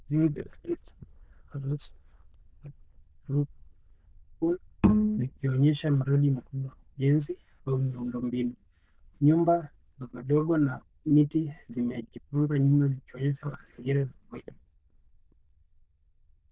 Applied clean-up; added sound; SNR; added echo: neural diffusion model UNIVERSE++.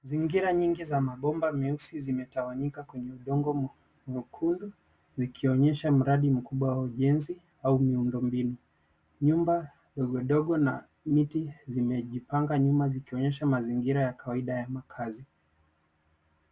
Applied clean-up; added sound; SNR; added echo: none; none; none; none.